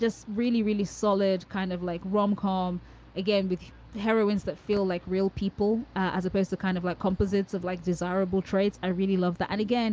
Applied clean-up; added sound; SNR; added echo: none; none; none; none.